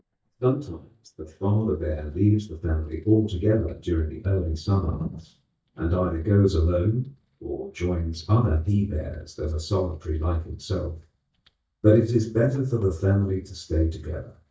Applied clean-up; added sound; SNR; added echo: neural mask model DeepFilterNet 3.